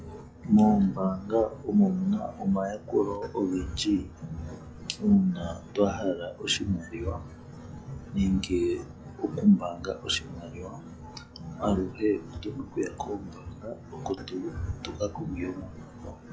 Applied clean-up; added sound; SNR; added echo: classical method log-MMSE.